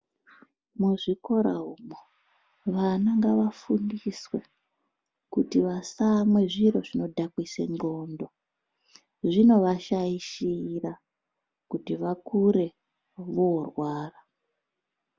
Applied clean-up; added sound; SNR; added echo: none; none; none; none.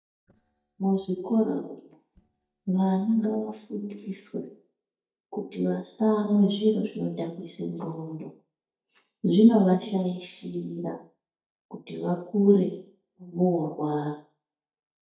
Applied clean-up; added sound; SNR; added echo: neural mask model DeepFilterNet 3.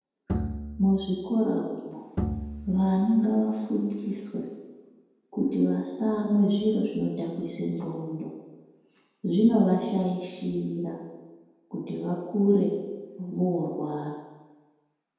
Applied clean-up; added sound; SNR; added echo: none; Bowed string instrument; 7 dB; reverberation time 1.1 s.